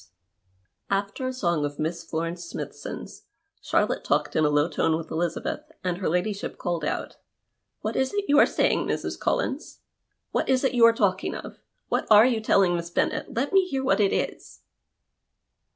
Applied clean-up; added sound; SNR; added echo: none; none; none; none.